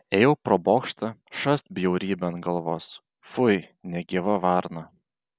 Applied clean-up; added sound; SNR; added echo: none; none; none; none.